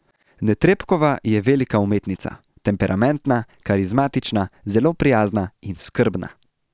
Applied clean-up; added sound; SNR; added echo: none; none; none; none.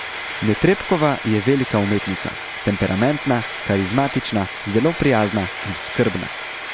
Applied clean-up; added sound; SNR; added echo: none; Frying (food); 9 dB; none.